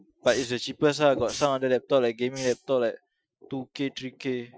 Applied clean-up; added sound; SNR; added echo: classical method Wiener filter.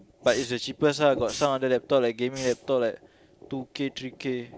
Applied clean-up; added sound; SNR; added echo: none; Hiss; 18 dB; none.